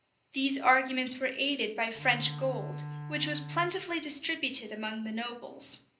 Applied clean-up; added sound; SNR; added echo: none; Bowed string instrument; 9 dB; reverberation time 0.5 s.